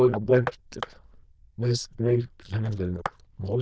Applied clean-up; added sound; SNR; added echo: neural diffusion model UNIVERSE++.